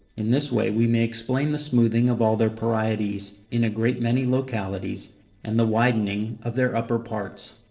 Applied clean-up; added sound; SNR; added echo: neural separator model SepFormer DNS4.